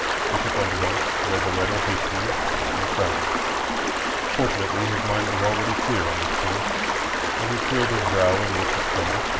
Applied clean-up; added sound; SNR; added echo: none; Stream; -4 dB; reverberation time 1.3 s.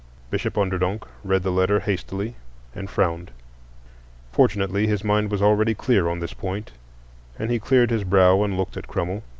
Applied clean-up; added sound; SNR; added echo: none; none; none; none.